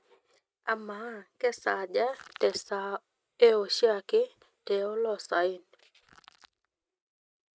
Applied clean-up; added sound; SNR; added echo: neural mask model RNNoise.